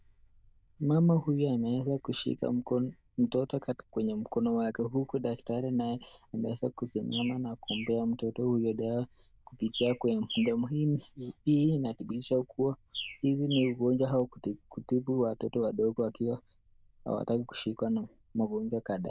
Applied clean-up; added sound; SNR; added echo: neural diffusion model UNIVERSE++.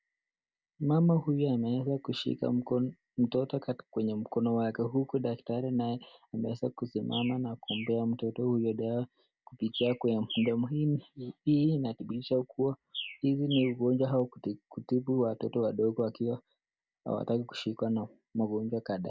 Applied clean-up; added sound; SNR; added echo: none; Bird; 14 dB; none.